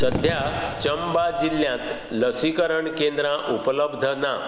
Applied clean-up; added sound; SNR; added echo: none; Fireworks; 10 dB; none.